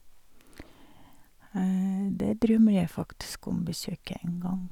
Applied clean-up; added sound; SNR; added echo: none; none; none; none.